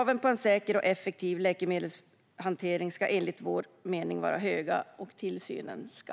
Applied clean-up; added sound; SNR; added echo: none; none; none; none.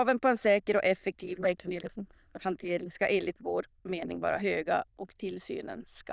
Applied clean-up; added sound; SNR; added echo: neural diffusion model UNIVERSE++.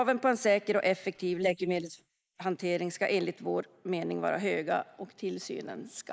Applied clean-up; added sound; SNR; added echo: neural mask model Resemble Enhance denoiser.